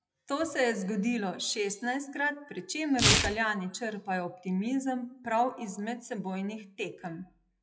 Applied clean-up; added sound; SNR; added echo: classical method WPE with log-MMSE.